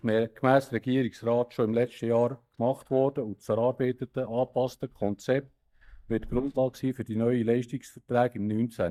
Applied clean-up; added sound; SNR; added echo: neural mask model DeepFilterNet 3.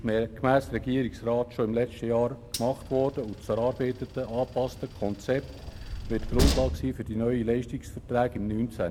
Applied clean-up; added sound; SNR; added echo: none; Train; 7 dB; none.